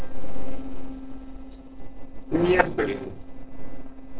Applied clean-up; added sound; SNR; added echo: neural separator model SepFormer DNS4.